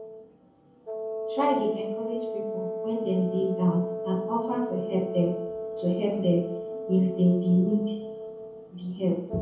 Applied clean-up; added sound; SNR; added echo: none; Wind instrument, woodwind instrument; 7 dB; reverberation time 0.7 s.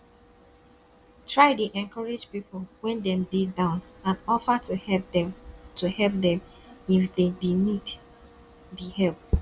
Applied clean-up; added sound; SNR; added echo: none; none; none; none.